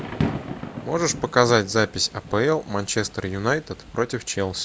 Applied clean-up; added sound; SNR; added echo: none; Thunder / Rain; 10 dB; none.